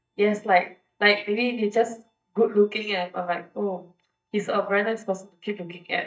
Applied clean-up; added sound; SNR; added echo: neural mask model DeepFilterNet 3.